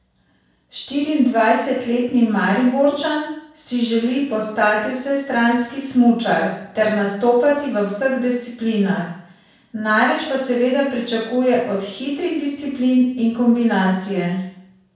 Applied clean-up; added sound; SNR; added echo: none; none; none; reverberation time 0.7 s.